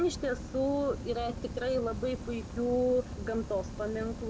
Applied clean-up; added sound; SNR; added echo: none; Fire; 9 dB; none.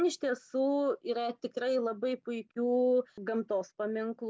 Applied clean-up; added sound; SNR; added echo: none; none; none; none.